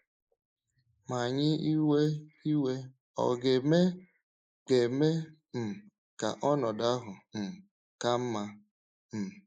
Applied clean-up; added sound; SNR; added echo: neural mask model Resemble Enhance denoiser.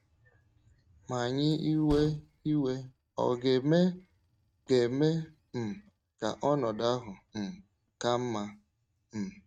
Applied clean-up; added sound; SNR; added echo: neural mask model RNNoise.